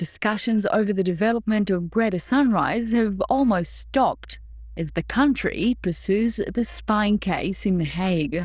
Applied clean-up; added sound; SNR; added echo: neural diffusion model UNIVERSE++.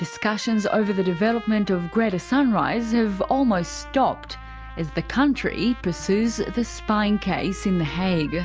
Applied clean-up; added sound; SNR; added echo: none; Trumpet; 18 dB; none.